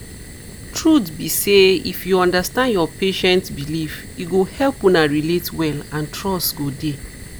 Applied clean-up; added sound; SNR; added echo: none; Fire; 16 dB; none.